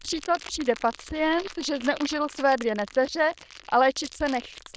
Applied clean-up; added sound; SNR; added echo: neural diffusion model UNIVERSE++.